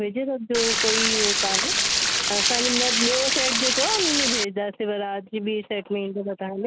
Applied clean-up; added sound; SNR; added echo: none; Stream; -5 dB; none.